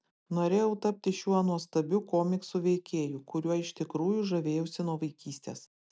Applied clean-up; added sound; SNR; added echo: none; none; none; none.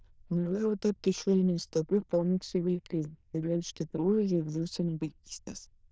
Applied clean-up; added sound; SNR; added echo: neural diffusion model UNIVERSE++.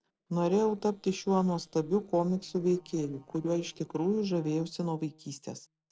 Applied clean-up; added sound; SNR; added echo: neural separator model SepFormer DNS4.